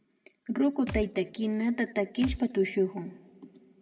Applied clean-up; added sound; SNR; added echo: none; Thump, thud; 12 dB; reverberation time 1.7 s.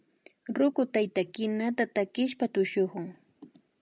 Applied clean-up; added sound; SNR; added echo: none; none; none; none.